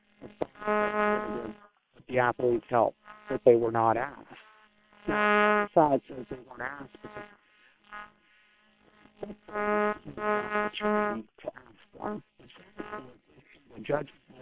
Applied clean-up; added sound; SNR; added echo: neural separator model SepFormer WHAM!.